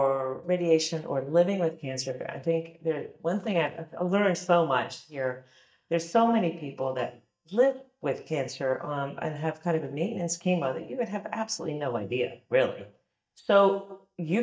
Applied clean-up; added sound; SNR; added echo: neural mask model DeepFilterNet 3.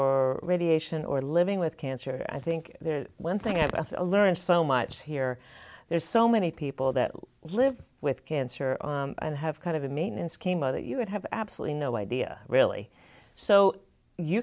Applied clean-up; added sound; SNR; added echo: none; none; none; none.